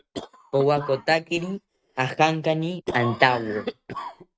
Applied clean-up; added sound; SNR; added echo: neural mask model RNNoise.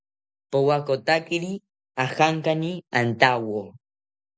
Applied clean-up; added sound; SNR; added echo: none; none; none; none.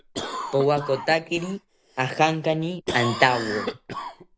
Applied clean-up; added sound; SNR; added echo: none; Cough; 9 dB; none.